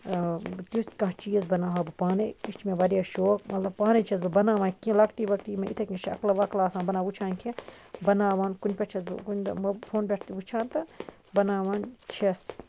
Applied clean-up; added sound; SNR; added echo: none; Run; 17 dB; none.